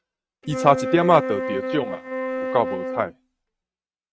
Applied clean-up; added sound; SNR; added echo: neural mask model RNNoise.